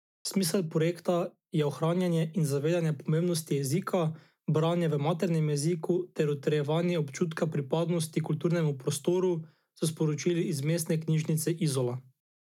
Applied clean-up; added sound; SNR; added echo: none; none; none; none.